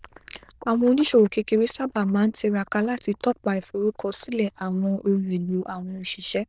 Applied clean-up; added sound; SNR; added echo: neural diffusion model UNIVERSE++.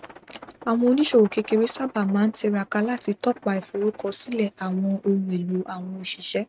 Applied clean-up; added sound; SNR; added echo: neural mask model RNNoise.